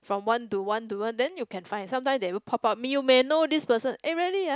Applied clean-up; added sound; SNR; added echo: none; none; none; none.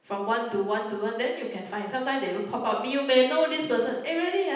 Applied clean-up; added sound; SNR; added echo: none; none; none; reverberation time 0.9 s.